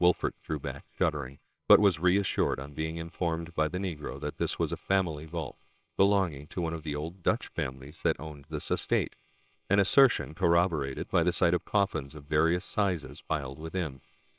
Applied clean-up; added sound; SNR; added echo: neural separator model SepFormer WHAMR!.